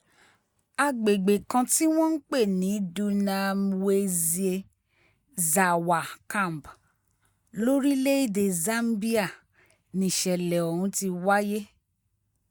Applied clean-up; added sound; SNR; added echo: neural mask model DeepFilterNet 3.